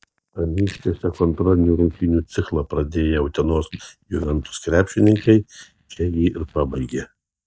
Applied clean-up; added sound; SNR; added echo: neural mask model DeepFilterNet 3.